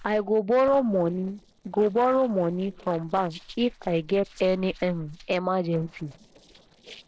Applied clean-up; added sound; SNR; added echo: neural separator model SepFormer DNS4.